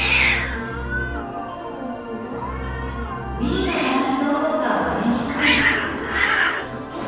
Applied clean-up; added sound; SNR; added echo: none; Hiss; 0 dB; reverberation time 1.9 s.